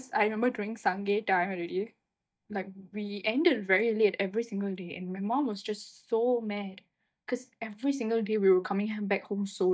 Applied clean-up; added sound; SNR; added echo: neural mask model DeepFilterNet 3.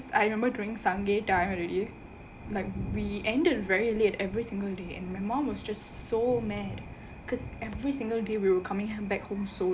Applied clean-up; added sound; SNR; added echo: none; Thunder; 14 dB; none.